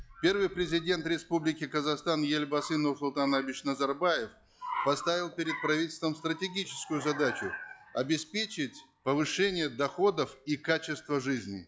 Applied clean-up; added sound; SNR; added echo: classical method log-MMSE.